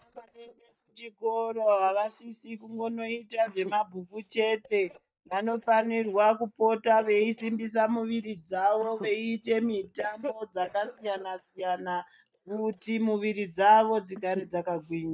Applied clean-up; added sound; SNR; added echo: neural mask model DeepFilterNet 3.